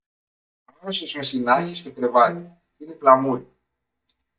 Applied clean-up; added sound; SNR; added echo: neural mask model DeepFilterNet 3.